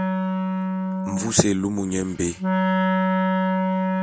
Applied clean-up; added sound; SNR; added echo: none; Wind instrument, woodwind instrument; -4 dB; none.